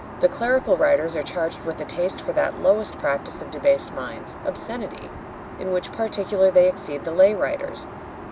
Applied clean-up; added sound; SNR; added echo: none; Aircraft; 13 dB; none.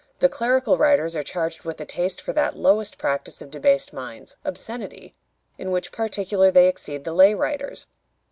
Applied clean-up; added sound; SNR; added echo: none; none; none; none.